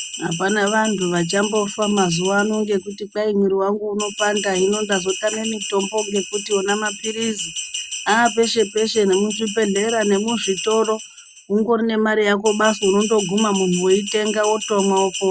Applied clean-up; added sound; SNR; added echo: none; Bell; 10 dB; none.